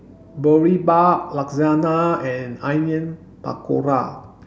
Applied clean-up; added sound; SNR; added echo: none; none; none; none.